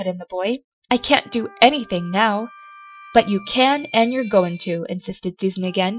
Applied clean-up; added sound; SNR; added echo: classical method Wiener filter.